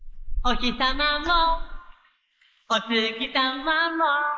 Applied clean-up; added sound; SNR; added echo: neural mask model Resemble Enhance denoiser.